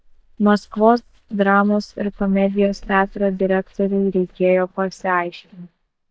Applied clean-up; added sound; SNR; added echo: neural mask model DeepFilterNet 3.